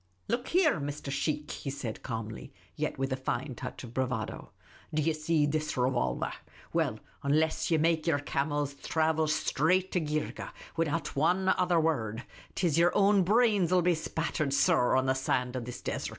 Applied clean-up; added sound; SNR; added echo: none; none; none; none.